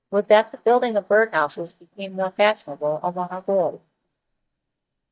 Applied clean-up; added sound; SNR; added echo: neural mask model DeepFilterNet 3.